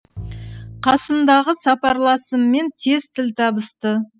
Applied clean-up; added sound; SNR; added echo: classical method spectral subtraction.